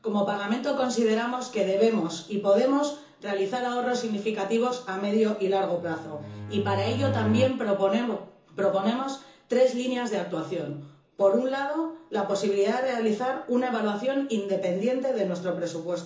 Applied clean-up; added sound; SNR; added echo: none; Bowed string instrument; 6 dB; reverberation time 0.7 s.